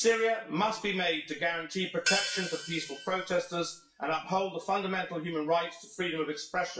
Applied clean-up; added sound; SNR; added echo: classical method WPE with log-MMSE.